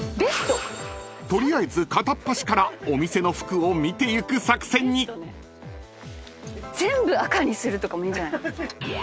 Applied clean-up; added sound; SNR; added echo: none; none; none; none.